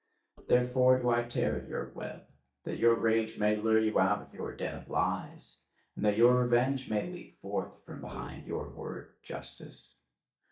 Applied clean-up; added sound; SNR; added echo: neural mask model DeepFilterNet 3.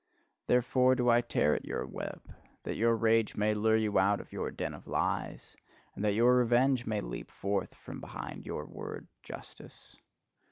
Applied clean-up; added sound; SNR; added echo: none; none; none; none.